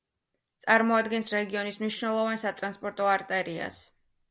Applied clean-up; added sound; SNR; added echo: none; none; none; none.